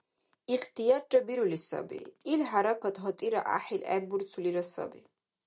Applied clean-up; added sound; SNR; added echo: none; none; none; none.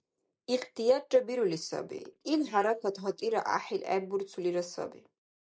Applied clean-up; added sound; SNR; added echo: neural mask model Resemble Enhance denoiser.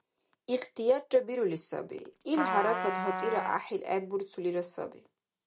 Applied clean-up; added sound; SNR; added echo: none; Trumpet; 3 dB; none.